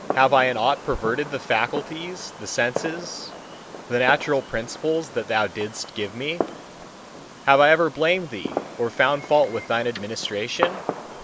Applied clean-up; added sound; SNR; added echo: none; Fireworks; 10 dB; none.